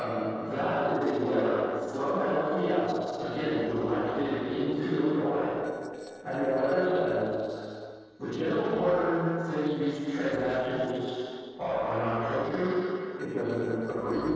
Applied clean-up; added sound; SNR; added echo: neural separator model SepFormer DNS4.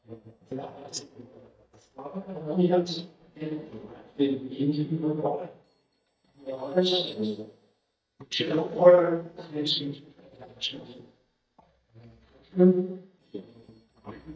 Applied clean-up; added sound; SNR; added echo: neural mask model DeepFilterNet 3.